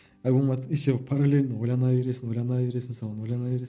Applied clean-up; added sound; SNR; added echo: none; none; none; none.